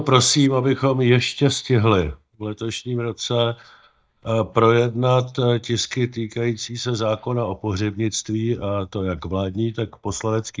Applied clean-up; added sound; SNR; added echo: neural mask model DeepFilterNet 3.